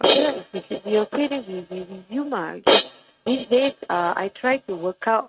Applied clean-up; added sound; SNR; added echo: neural mask model RNNoise.